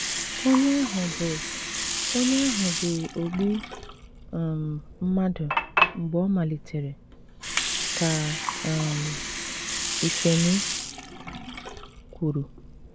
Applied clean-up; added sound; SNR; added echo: none; Water; 3 dB; none.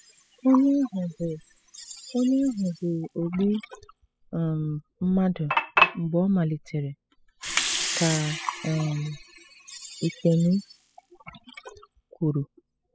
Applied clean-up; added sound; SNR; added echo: classical method spectral subtraction.